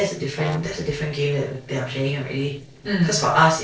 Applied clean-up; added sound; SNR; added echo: neural separator model SepFormer DNS4.